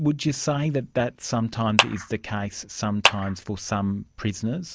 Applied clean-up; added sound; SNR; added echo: none; Clapping; 1 dB; none.